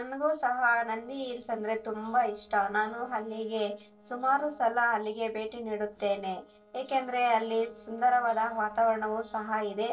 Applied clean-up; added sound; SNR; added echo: neural separator model SepFormer DNS4.